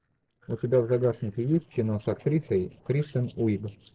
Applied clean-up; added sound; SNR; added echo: neural separator model SepFormer DNS4.